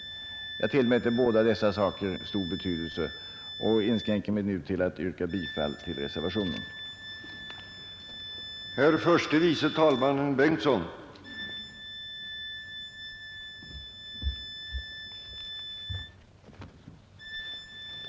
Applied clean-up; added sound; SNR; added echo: none; Wind instrument, woodwind instrument; 12 dB; none.